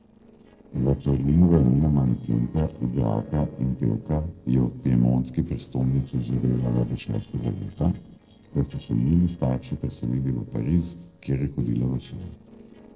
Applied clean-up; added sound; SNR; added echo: neural separator model SepFormer DNS4.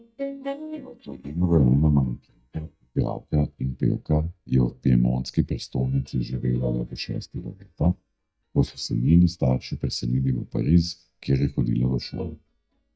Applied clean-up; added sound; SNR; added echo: neural mask model DeepFilterNet 3.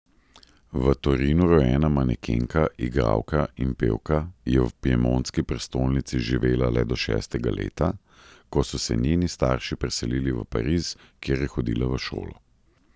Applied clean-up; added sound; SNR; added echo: none; none; none; none.